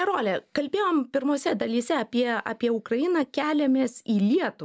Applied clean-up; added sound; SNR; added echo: none; none; none; none.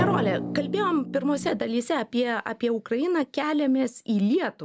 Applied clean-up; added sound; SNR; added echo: none; Drum; 9 dB; none.